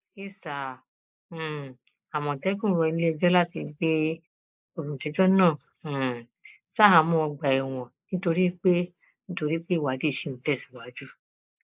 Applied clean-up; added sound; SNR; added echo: neural mask model Resemble Enhance denoiser.